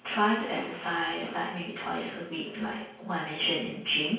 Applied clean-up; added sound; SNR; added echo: none; none; none; reverberation time 0.5 s.